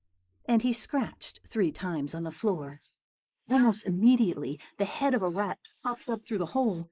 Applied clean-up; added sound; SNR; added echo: neural mask model Resemble Enhance denoiser.